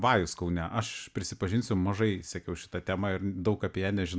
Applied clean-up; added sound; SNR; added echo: none; none; none; none.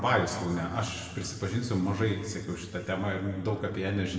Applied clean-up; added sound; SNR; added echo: none; none; none; reverberation time 2.0 s.